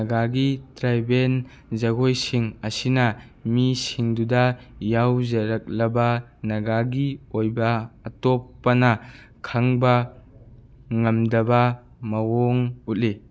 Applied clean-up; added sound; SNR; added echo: none; none; none; none.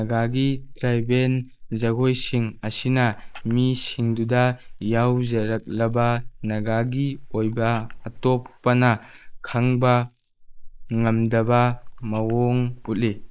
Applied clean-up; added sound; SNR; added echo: neural mask model Resemble Enhance denoiser.